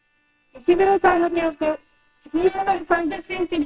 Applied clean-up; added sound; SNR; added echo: neural separator model SepFormer WHAMR!.